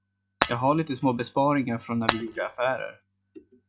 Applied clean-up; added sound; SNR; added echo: none; Shatter; 6 dB; none.